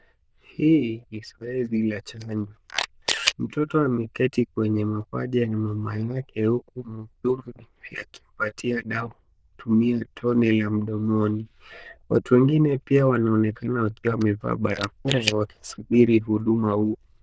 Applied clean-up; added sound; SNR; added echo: neural diffusion model UNIVERSE++.